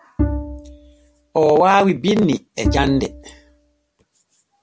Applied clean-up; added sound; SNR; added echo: none; Bowed string instrument; 7 dB; none.